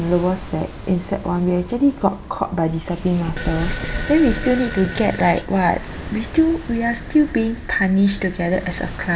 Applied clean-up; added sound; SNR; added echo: none; Fart + Waves, surf; 14 dB; none.